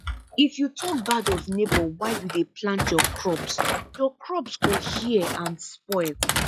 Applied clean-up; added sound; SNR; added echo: classical method log-MMSE.